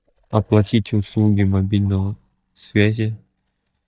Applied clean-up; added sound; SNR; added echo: neural mask model DeepFilterNet 3.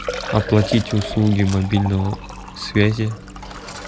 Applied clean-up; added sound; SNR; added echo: none; Liquid + Mechanisms; 11 dB; none.